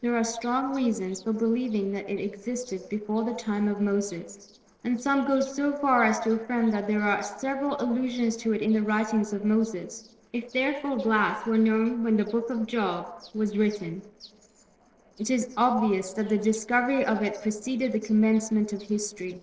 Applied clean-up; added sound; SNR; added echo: neural separator model SepFormer DNS4.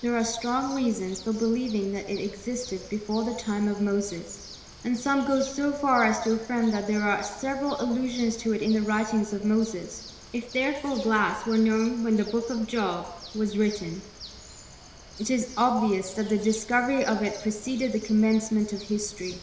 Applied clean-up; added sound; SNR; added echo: none; Bird; 18 dB; reverberation time 1.4 s.